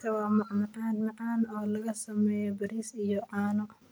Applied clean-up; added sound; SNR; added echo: none; none; none; none.